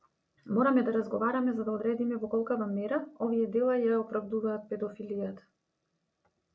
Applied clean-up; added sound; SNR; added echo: none; none; none; none.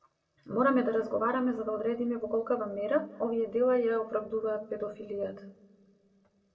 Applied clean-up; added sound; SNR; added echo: none; none; none; reverberation time 0.7 s.